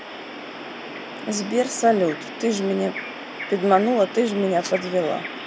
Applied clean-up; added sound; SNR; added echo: none; Bird vocalization, bird call, bird song; 12 dB; none.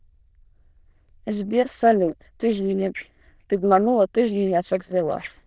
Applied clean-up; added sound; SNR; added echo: neural diffusion model UNIVERSE++.